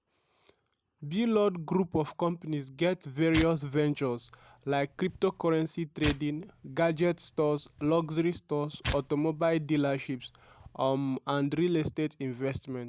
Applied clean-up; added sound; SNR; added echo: none; Tearing; 11 dB; none.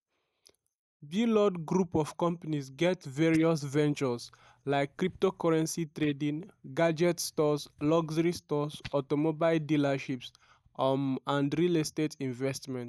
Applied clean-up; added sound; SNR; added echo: neural mask model DeepFilterNet 3.